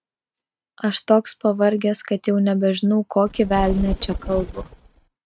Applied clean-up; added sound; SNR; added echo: neural mask model RNNoise.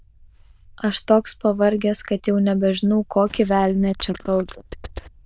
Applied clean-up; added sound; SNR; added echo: neural diffusion model UNIVERSE++.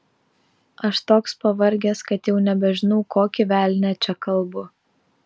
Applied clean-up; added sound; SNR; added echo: none; none; none; none.